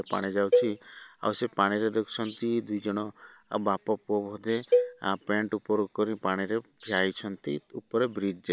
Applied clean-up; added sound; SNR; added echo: none; Cowbell; 1 dB; none.